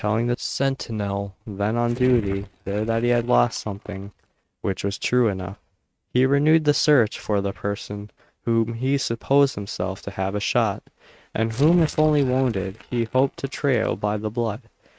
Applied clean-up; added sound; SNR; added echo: neural mask model RNNoise.